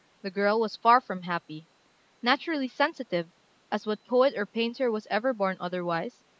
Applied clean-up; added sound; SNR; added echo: none; none; none; none.